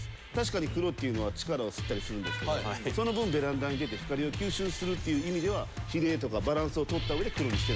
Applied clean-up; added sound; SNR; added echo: none; Vehicle horn, car horn, honking; 18 dB; none.